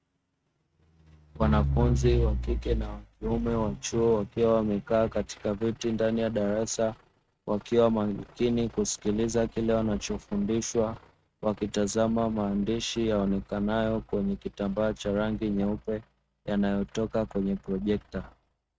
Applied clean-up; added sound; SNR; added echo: neural mask model RNNoise.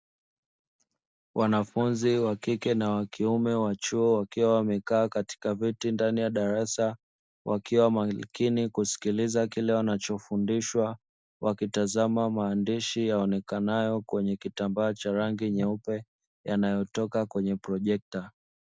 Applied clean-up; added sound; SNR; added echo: none; none; none; none.